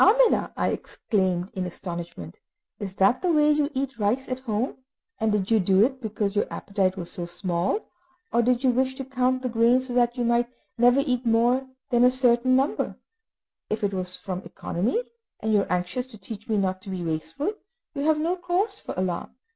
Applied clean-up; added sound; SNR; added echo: none; none; none; none.